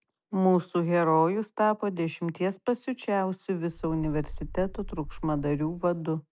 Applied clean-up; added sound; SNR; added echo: none; Wind; 11 dB; none.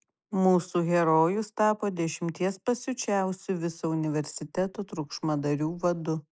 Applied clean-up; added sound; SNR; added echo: neural mask model Resemble Enhance denoiser.